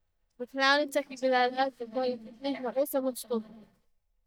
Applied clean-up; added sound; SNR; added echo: neural mask model DeepFilterNet 3.